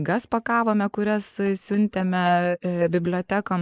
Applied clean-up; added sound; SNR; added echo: neural mask model Resemble Enhance denoiser.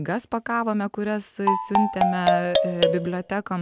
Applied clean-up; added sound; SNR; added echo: none; Marimba, xylophone; -3 dB; none.